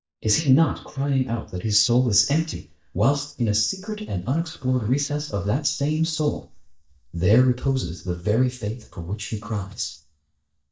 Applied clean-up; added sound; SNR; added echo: neural mask model DeepFilterNet 3.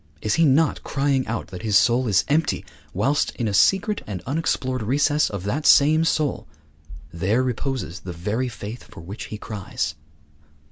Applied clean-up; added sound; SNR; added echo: none; none; none; none.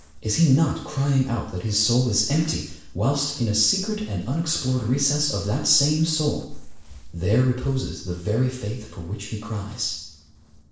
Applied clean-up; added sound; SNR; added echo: neural separator model SepFormer DNS4.